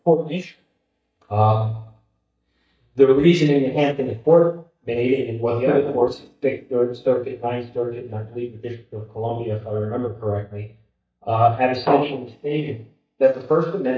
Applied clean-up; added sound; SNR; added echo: neural mask model DeepFilterNet 3.